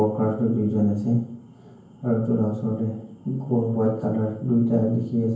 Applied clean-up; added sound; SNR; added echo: none; none; none; reverberation time 0.9 s.